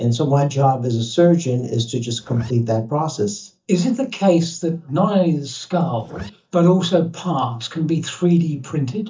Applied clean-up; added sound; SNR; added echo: neural mask model DeepFilterNet 3.